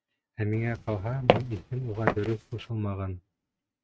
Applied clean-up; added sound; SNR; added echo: neural mask model RNNoise.